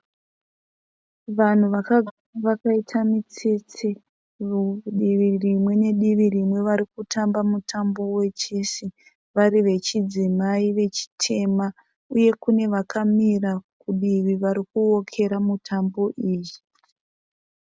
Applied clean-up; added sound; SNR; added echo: none; none; none; none.